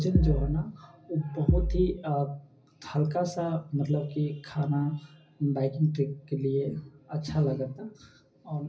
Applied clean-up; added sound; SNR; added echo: none; Bass drum; -4 dB; reverberation time 0.4 s.